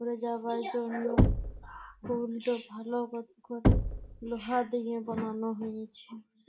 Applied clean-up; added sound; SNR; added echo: none; Knock / Wood; -3 dB; reverberation time 0.3 s.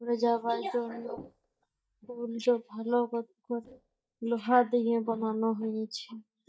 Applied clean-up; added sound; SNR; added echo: neural mask model DeepFilterNet 3.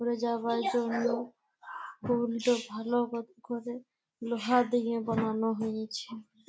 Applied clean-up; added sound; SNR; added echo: none; none; none; none.